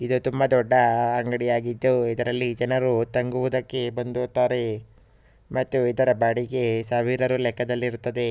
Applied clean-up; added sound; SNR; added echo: none; none; none; none.